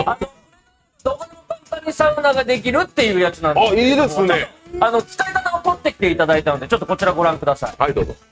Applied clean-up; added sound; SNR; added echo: neural mask model RNNoise.